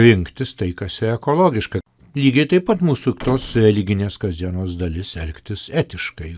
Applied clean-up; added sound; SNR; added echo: none; Slam; 18 dB; none.